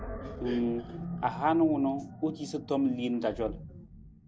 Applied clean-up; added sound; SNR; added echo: none; Animal; 11 dB; none.